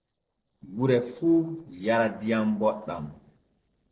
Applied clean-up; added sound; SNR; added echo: neural separator model SepFormer DNS4.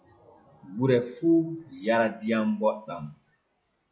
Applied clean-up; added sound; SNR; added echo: classical method log-MMSE.